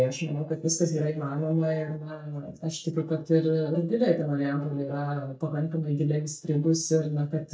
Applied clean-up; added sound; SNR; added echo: neural mask model DeepFilterNet 3.